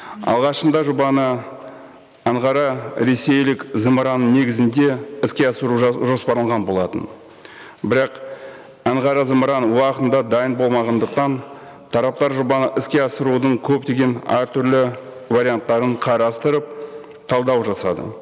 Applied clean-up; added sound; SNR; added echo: none; none; none; none.